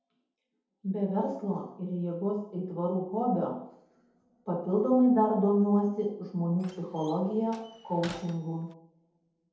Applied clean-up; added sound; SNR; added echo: none; Slam; 19 dB; reverberation time 0.8 s.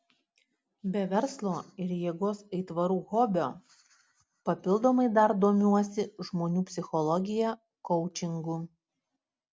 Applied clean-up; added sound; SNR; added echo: none; none; none; none.